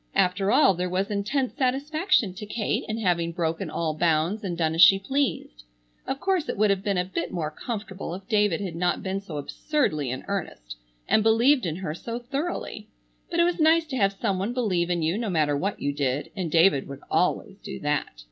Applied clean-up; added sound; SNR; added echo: none; none; none; none.